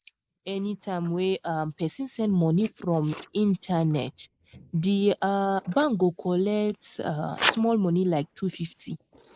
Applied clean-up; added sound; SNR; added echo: neural mask model Resemble Enhance denoiser.